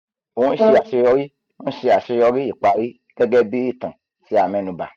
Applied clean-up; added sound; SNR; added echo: neural mask model RNNoise.